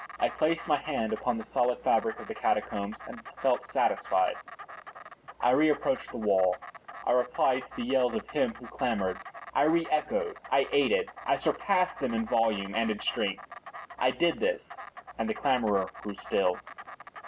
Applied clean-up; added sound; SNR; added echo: none; Insect; 16 dB; none.